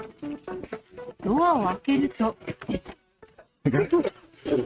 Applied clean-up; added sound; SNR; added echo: neural mask model RNNoise.